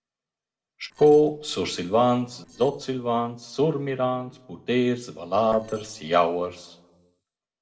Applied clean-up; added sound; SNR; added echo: neural separator model SepFormer DNS4.